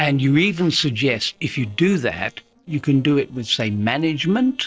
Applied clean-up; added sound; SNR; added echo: neural separator model SepFormer DNS4.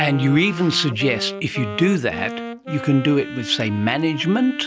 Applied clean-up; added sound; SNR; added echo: none; Wind instrument, woodwind instrument; 11 dB; none.